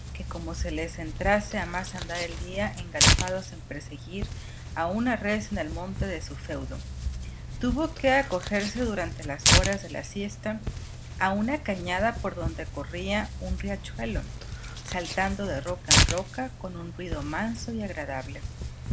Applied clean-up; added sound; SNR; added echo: none; Tearing; -1 dB; none.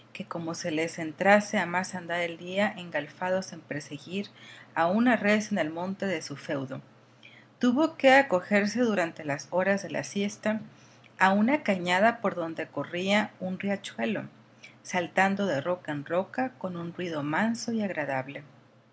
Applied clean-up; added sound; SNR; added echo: none; none; none; none.